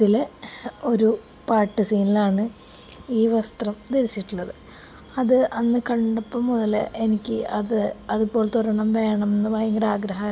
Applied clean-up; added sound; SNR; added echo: none; none; none; none.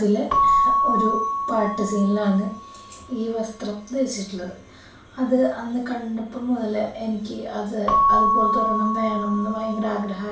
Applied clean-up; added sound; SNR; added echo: none; Keyboard (musical) / Bell; 0 dB; reverberation time 0.3 s.